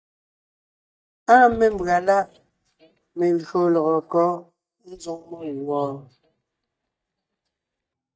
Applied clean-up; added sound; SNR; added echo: neural mask model DeepFilterNet 3.